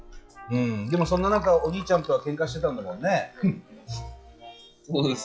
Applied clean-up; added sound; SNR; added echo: classical method log-MMSE.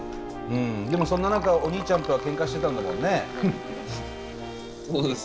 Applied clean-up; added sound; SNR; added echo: none; Liquid; 15 dB; none.